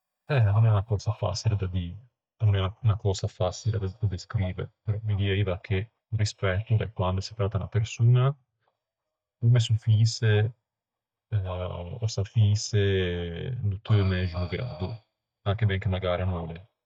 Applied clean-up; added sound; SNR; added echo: neural mask model DeepFilterNet 3.